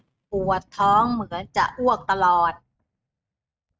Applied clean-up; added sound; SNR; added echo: neural mask model RNNoise.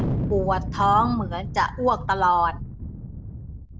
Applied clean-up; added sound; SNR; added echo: none; Thunder; 5 dB; none.